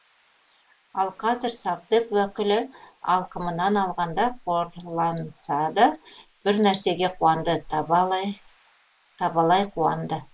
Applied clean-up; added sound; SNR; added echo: neural mask model Resemble Enhance denoiser.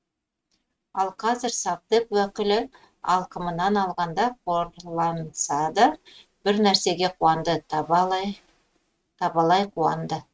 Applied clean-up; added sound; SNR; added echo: neural mask model RNNoise.